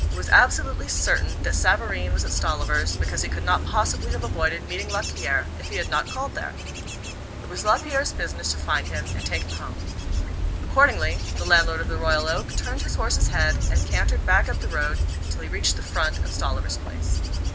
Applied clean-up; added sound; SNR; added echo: none; Wind / Bird / Insect; -1 dB; none.